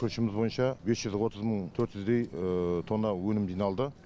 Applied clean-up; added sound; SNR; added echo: none; none; none; none.